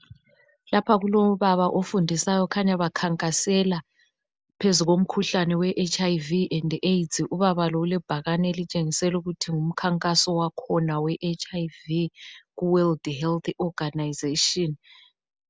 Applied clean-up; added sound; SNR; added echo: none; none; none; none.